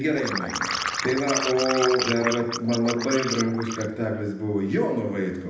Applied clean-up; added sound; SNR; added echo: none; Liquid; 5 dB; reverberation time 0.8 s.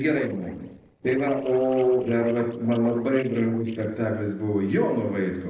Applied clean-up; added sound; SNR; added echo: neural separator model SepFormer DNS4.